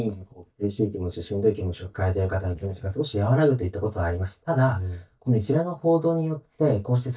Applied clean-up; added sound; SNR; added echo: neural mask model DeepFilterNet 3.